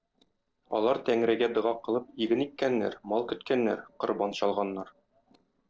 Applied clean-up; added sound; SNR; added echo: neural separator model SepFormer DNS4.